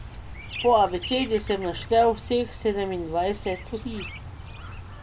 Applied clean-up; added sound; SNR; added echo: none; Chirp, tweet; 12 dB; none.